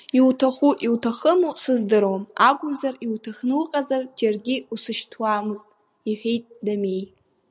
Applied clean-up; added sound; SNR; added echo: none; none; none; none.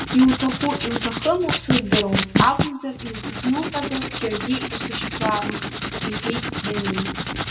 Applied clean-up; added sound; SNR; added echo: none; Writing; 2 dB; reverberation time 0.2 s.